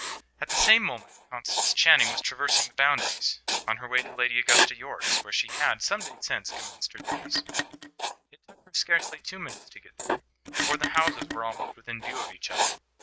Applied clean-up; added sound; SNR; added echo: neural mask model RNNoise.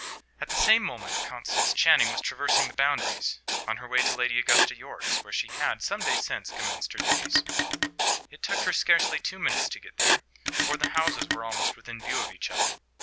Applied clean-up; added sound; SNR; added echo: none; Telephone + Writing; 0 dB; none.